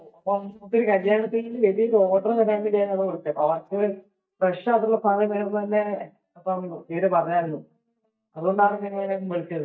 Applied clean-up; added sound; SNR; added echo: neural mask model DeepFilterNet 3.